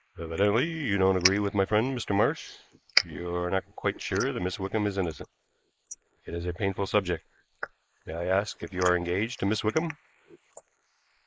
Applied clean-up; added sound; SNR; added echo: neural mask model Resemble Enhance denoiser.